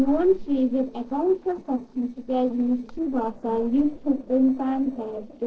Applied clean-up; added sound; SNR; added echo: neural separator model SepFormer DNS4.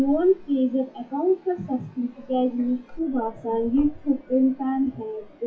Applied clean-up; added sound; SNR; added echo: classical method WPE with log-MMSE.